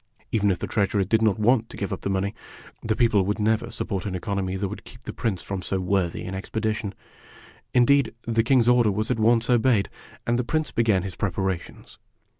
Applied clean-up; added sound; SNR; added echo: none; none; none; none.